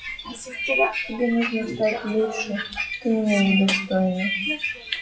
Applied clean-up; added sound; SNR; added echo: classical method WPE with log-MMSE.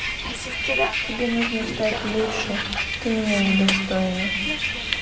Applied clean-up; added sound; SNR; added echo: none; Bus; 0 dB; reverberation time 1.1 s.